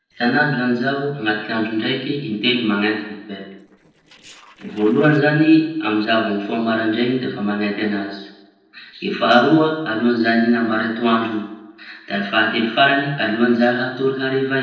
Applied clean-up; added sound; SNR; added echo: neural separator model SepFormer DNS4.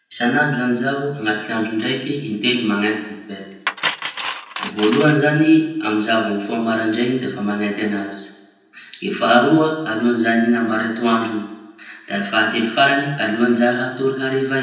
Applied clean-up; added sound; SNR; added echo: none; Cutlery, silverware; 9 dB; reverberation time 0.9 s.